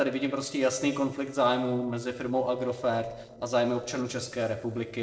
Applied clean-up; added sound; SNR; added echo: neural separator model SepFormer DNS4.